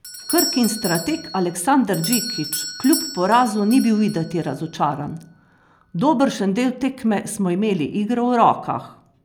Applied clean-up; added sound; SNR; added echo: none; Doorbell; 12 dB; none.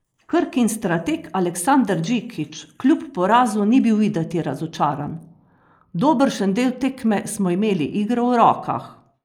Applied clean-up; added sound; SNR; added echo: neural mask model Resemble Enhance denoiser.